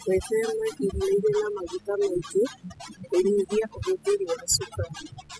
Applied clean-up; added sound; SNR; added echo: classical method spectral subtraction.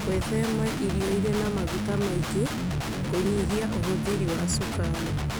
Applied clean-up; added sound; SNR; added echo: none; Guitar; -1 dB; none.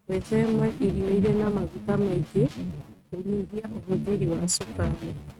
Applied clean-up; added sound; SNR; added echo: neural mask model RNNoise.